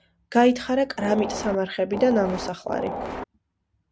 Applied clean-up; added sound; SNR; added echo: none; Train; 7 dB; none.